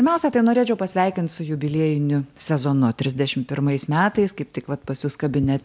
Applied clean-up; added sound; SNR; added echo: none; none; none; none.